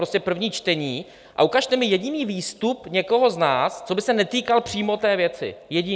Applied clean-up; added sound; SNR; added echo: none; none; none; none.